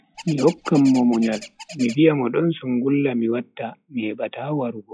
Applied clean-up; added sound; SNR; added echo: classical method log-MMSE.